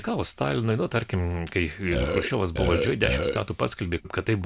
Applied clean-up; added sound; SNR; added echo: none; Burping, eructation; 0 dB; none.